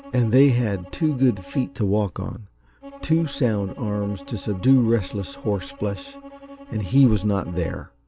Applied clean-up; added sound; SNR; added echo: none; Bowed string instrument; 19 dB; none.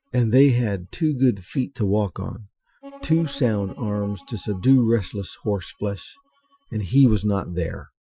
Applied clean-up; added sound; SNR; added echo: classical method Wiener filter.